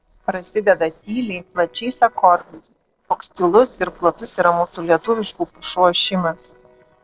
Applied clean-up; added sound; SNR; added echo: neural separator model SepFormer DNS4.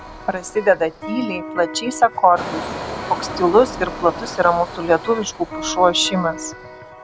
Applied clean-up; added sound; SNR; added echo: none; Engine + Electric guitar; 11 dB; none.